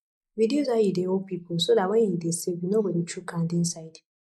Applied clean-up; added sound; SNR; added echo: neural mask model Resemble Enhance denoiser.